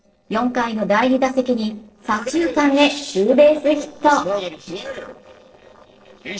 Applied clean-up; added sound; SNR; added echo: neural separator model SepFormer DNS4.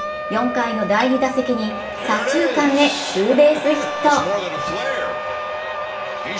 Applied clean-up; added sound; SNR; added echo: none; Wind instrument, woodwind instrument; 9 dB; reverberation time 0.7 s.